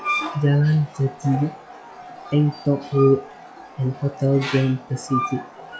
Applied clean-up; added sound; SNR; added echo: classical method log-MMSE.